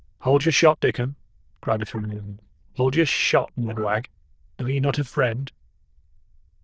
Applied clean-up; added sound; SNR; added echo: neural diffusion model UNIVERSE++.